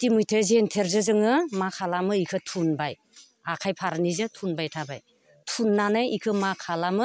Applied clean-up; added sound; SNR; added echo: none; none; none; none.